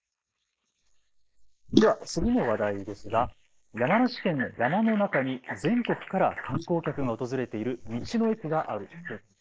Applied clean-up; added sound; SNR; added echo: neural mask model Resemble Enhance denoiser.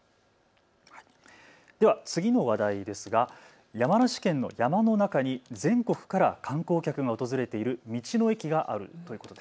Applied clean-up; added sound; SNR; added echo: none; none; none; none.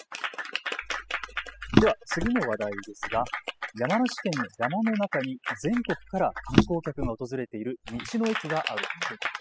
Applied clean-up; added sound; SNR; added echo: classical method spectral subtraction.